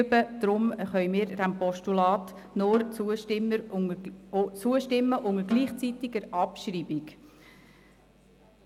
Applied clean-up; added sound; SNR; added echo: none; Snare drum; 12 dB; none.